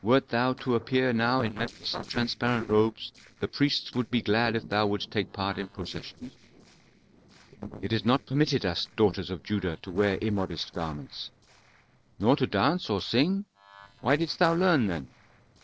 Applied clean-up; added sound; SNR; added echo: neural separator model SepFormer DNS4.